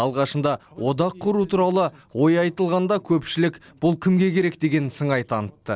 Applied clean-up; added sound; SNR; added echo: none; none; none; none.